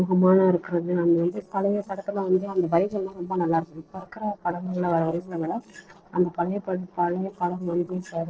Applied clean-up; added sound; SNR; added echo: neural separator model SepFormer DNS4.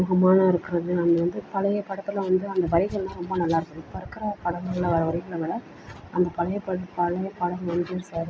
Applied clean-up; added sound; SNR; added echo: none; none; none; none.